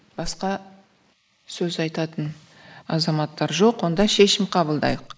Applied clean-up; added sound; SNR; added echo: neural mask model Resemble Enhance denoiser.